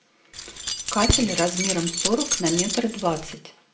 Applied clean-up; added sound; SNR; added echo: none; Keys jangling; 0 dB; reverberation time 0.4 s.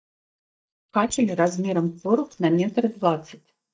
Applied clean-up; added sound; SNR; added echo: neural mask model DeepFilterNet 3.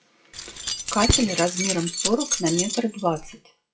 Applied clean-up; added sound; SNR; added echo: classical method WPE with log-MMSE.